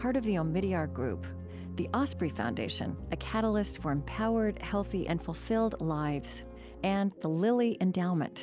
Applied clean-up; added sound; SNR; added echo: none; none; none; none.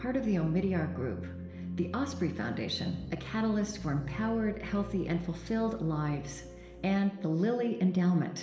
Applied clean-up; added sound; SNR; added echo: none; none; none; reverberation time 0.9 s.